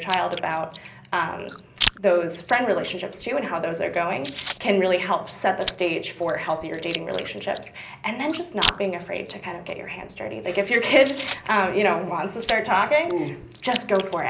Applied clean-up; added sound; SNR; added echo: none; Chewing, mastication; 11 dB; reverberation time 0.5 s.